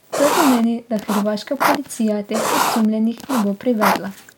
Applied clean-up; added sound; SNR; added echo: none; Writing; 2 dB; none.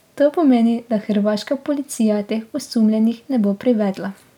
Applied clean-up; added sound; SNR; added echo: none; none; none; none.